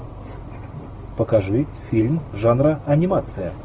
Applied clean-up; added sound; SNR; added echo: none; none; none; none.